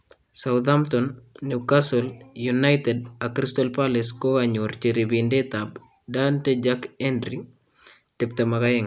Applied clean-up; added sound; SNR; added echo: none; none; none; none.